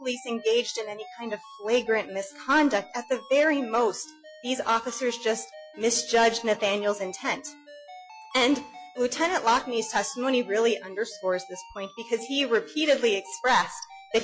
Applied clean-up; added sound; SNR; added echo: classical method Wiener filter.